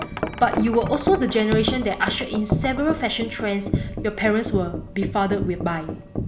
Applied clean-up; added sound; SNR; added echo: none; Wind chime; 5 dB; none.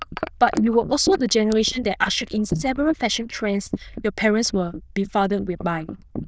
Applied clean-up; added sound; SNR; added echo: neural diffusion model UNIVERSE++.